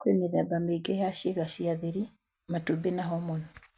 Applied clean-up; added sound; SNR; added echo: none; none; none; none.